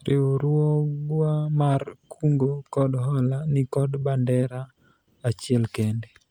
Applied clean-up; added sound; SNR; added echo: none; none; none; none.